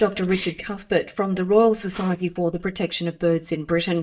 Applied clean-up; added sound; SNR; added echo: neural mask model DeepFilterNet 3.